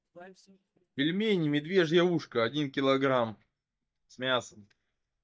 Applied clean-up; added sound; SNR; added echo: neural mask model DeepFilterNet 3.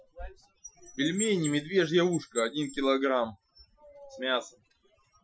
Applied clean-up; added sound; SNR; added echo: classical method Wiener filter.